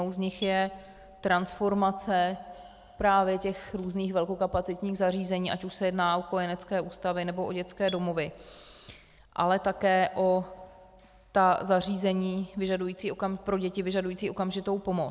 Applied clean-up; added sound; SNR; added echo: none; Marimba, xylophone; 20 dB; none.